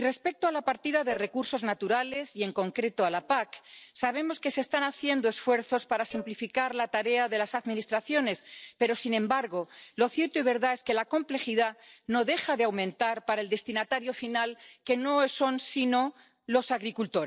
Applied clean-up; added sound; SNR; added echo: neural separator model SepFormer DNS4.